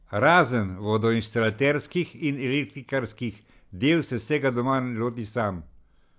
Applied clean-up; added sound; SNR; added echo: none; none; none; none.